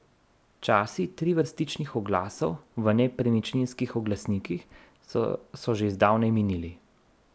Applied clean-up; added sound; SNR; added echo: none; none; none; none.